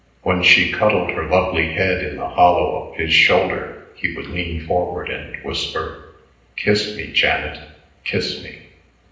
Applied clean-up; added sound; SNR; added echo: none; none; none; reverberation time 0.8 s.